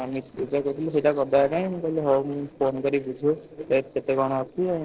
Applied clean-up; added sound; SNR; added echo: neural separator model SepFormer DNS4.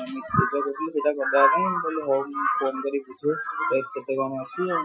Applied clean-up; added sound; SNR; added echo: classical method Wiener filter.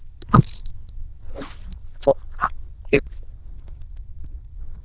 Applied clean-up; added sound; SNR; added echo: neural diffusion model UNIVERSE++.